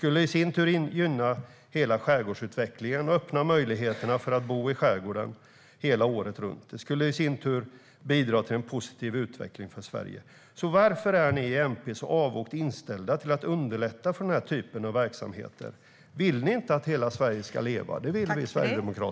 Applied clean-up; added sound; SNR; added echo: none; none; none; none.